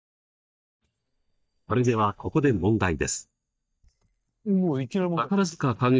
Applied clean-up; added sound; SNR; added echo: neural mask model DeepFilterNet 3.